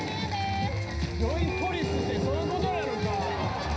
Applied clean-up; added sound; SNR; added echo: none; Dog; 8 dB; reverberation time 0.5 s.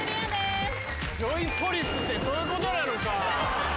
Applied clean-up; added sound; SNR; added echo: none; none; none; none.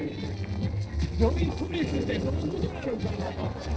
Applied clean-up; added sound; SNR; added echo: neural separator model SepFormer DNS4.